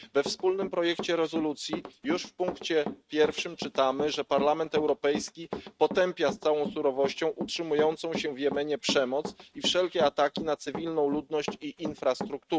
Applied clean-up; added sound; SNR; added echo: neural mask model RNNoise.